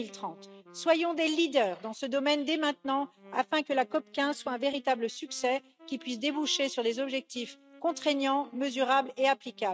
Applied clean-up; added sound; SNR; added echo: neural mask model RNNoise.